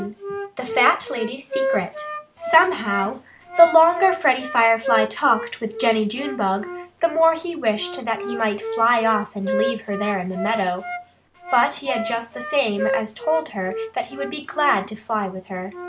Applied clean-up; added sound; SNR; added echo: none; Wind instrument, woodwind instrument; 8 dB; none.